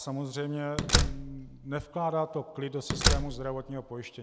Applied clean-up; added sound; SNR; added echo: none; Slam; -4 dB; none.